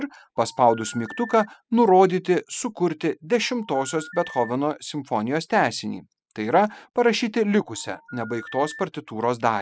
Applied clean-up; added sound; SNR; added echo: classical method spectral subtraction.